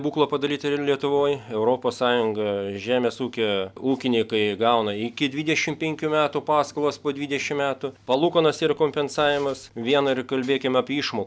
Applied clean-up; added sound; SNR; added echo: none; none; none; none.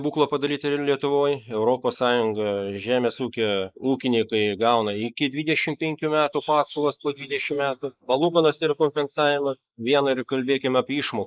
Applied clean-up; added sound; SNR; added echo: neural mask model Resemble Enhance denoiser.